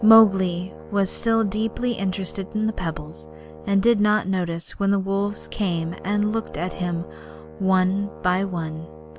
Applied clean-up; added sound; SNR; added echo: none; Brass instrument; 17 dB; none.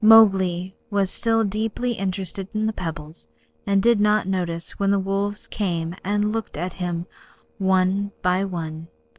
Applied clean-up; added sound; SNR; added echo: neural separator model SepFormer DNS4.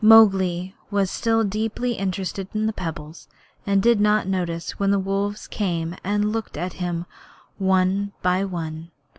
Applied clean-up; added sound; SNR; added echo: none; none; none; none.